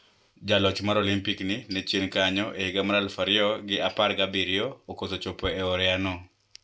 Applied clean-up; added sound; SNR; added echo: none; none; none; none.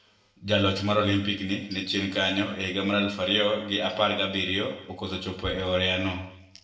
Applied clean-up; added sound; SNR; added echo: none; none; none; reverberation time 0.7 s.